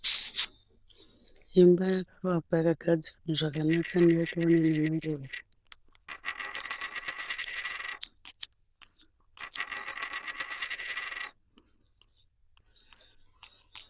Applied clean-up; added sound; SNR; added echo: neural diffusion model UNIVERSE++.